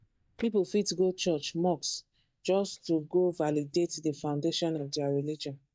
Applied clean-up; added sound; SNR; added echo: neural mask model DeepFilterNet 3.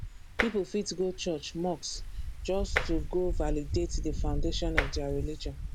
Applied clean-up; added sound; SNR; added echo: none; Tap + Wind; -1 dB; none.